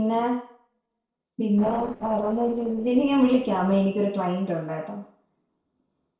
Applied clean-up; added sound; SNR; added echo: neural separator model SepFormer DNS4.